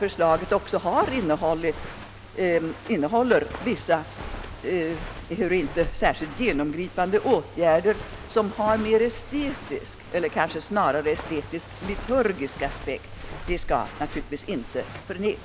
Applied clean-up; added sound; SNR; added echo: none; Walk, footsteps; 12 dB; none.